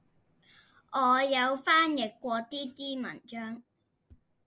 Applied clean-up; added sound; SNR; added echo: none; none; none; none.